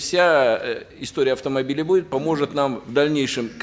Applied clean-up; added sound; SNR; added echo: none; none; none; none.